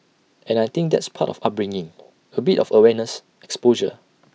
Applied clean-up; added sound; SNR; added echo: none; none; none; none.